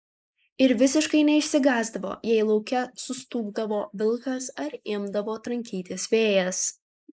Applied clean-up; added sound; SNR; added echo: neural mask model Resemble Enhance denoiser.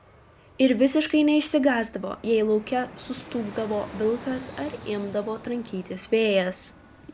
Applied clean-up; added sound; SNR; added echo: none; Fixed-wing aircraft, airplane; 19 dB; none.